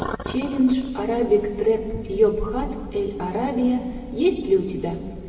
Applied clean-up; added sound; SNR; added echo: none; none; none; reverberation time 2.1 s.